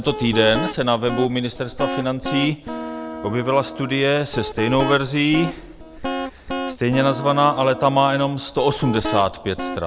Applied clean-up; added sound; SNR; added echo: none; Guitar; 9 dB; none.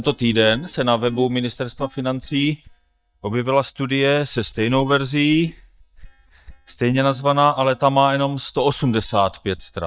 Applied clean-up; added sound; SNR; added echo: neural mask model DeepFilterNet 3.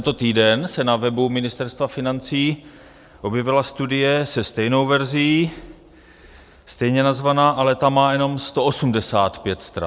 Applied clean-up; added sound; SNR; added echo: none; none; none; none.